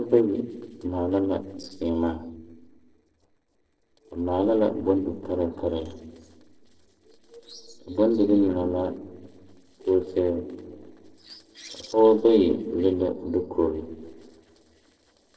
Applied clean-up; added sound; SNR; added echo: neural separator model SepFormer DNS4.